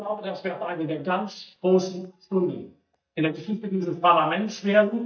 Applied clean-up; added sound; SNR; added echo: neural mask model DeepFilterNet 3.